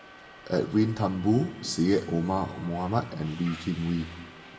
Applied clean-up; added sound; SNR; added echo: none; Subway, metro, underground; 19 dB; reverberation time 1.6 s.